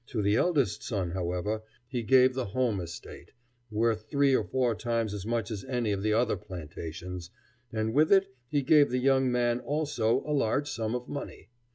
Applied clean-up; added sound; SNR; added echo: none; none; none; none.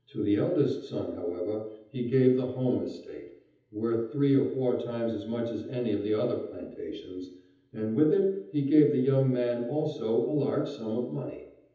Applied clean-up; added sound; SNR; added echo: none; none; none; reverberation time 1.3 s.